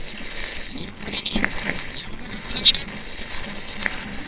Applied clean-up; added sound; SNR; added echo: neural separator model SepFormer WHAMR!.